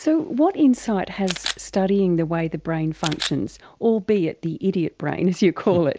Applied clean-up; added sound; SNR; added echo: none; Camera; 13 dB; none.